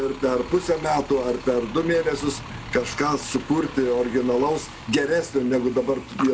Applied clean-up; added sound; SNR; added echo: none; Bus; 15 dB; none.